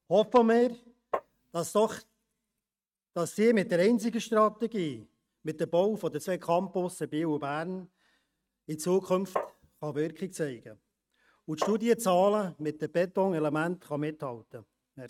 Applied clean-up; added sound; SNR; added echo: neural mask model RNNoise.